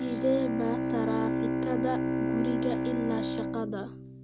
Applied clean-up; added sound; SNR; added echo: none; Bowed string instrument; -2 dB; none.